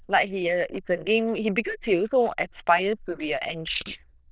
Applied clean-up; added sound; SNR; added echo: neural diffusion model UNIVERSE++.